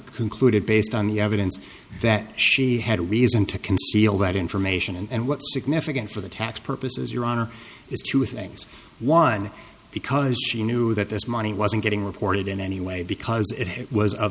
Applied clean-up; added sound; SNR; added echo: none; none; none; none.